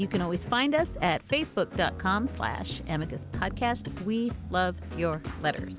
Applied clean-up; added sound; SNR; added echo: none; none; none; none.